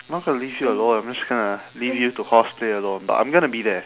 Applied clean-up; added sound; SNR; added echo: none; Bowed string instrument; 13 dB; none.